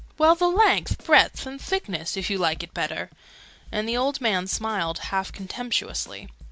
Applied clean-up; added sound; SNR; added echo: none; Snare drum; 20 dB; none.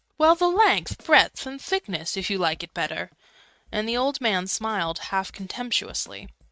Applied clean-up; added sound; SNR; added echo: neural mask model RNNoise.